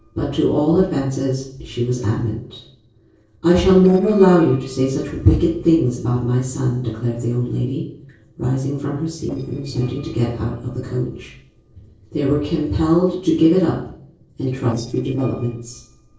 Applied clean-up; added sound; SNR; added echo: neural separator model SepFormer DNS4.